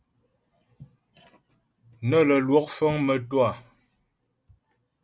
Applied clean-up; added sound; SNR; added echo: none; none; none; none.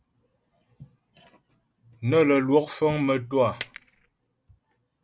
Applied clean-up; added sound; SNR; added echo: none; Coin (dropping); 15 dB; none.